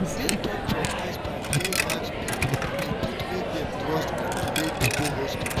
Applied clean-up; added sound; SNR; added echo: none; Coin (dropping); -3 dB; none.